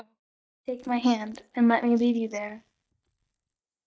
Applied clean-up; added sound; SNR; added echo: neural mask model DeepFilterNet 3.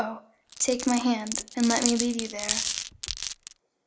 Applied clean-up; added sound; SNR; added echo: none; Glass; 4 dB; reverberation time 0.4 s.